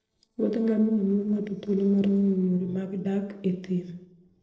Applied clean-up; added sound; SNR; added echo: neural separator model SepFormer DNS4.